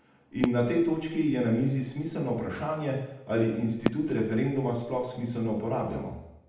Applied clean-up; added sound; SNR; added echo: none; Fireworks; 10 dB; reverberation time 0.8 s.